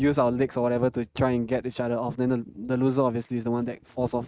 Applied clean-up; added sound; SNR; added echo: neural mask model RNNoise.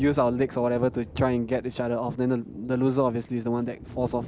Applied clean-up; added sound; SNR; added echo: none; Thunder; 18 dB; none.